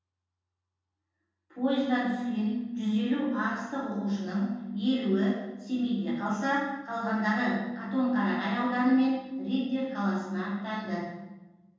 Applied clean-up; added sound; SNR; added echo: none; none; none; reverberation time 1.3 s.